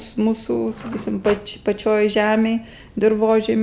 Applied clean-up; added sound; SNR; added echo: none; Cutlery, silverware / Drawer open or close; 15 dB; none.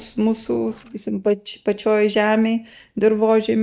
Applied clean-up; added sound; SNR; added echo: neural mask model DeepFilterNet 3.